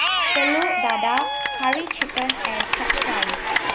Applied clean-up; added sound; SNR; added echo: none; Cheering / Clapping; -4 dB; none.